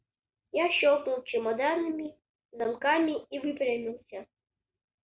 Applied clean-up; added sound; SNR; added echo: none; none; none; none.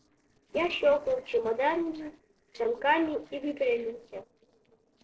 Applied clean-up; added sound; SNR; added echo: neural separator model SepFormer DNS4.